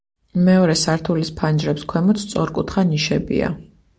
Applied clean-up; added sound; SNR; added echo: none; none; none; none.